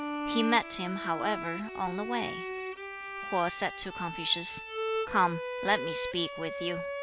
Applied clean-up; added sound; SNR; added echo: none; Bowed string instrument; 6 dB; none.